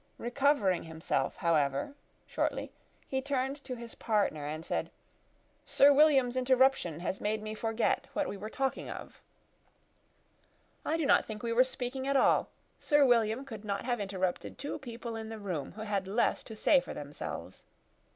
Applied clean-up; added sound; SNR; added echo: none; none; none; none.